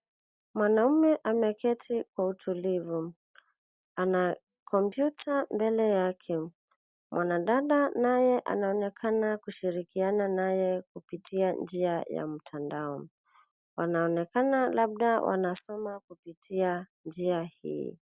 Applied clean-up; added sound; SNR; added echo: none; none; none; none.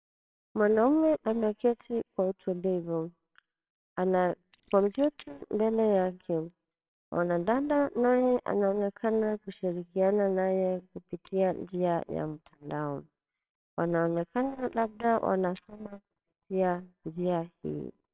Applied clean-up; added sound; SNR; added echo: neural separator model SepFormer WHAMR!.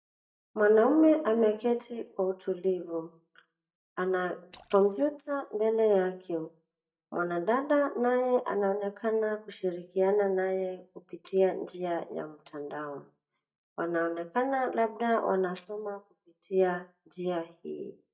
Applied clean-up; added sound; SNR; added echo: neural mask model DeepFilterNet 3.